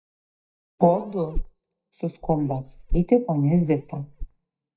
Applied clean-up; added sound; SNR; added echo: neural mask model DeepFilterNet 3.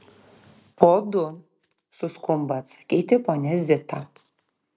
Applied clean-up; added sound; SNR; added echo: none; none; none; none.